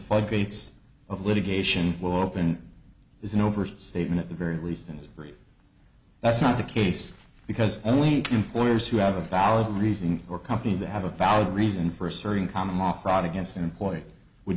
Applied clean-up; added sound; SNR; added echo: none; none; none; none.